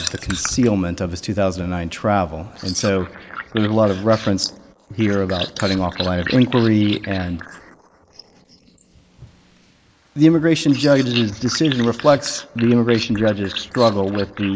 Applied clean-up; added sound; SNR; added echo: neural mask model Resemble Enhance denoiser.